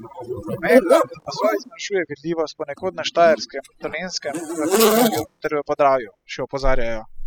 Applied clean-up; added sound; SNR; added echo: classical method spectral subtraction.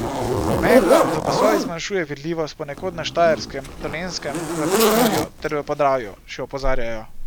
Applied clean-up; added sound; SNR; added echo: none; Zipper (clothing); -2 dB; none.